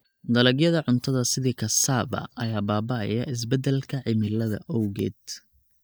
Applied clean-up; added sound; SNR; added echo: neural mask model DeepFilterNet 3.